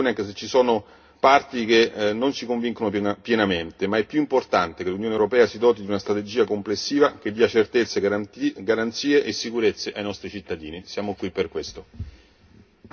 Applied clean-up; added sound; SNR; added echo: none; none; none; reverberation time 0.3 s.